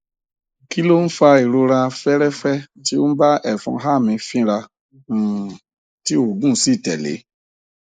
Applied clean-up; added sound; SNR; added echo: neural mask model Resemble Enhance denoiser.